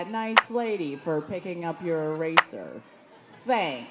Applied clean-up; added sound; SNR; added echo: none; Clapping; -1 dB; none.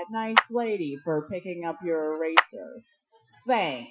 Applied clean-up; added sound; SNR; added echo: classical method Wiener filter.